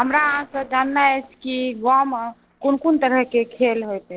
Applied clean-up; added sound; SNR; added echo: neural separator model SepFormer DNS4.